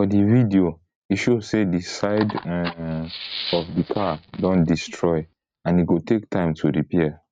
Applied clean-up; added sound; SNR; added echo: neural mask model RNNoise.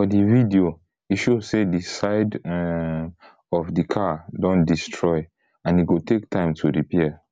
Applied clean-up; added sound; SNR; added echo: none; none; none; none.